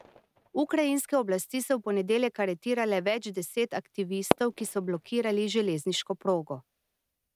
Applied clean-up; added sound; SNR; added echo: neural mask model RNNoise.